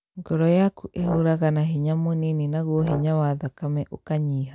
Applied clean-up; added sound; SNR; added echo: none; Brass instrument; 14 dB; none.